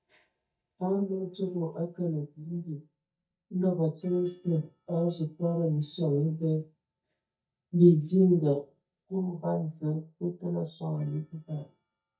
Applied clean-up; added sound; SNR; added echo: neural mask model DeepFilterNet 3.